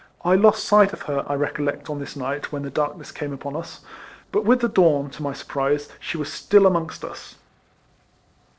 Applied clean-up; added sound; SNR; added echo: neural separator model SepFormer DNS4.